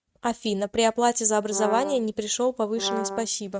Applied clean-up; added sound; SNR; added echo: neural mask model RNNoise.